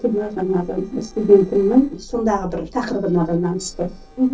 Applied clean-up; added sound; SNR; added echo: neural separator model SepFormer DNS4.